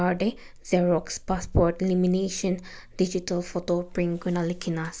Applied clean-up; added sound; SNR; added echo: none; none; none; none.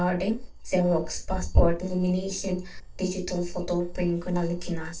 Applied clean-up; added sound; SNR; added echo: neural separator model SepFormer DNS4.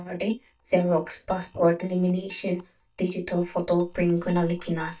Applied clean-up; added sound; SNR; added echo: neural mask model DeepFilterNet 3.